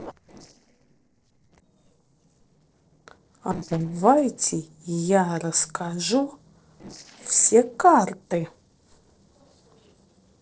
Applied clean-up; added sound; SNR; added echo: neural separator model SepFormer DNS4.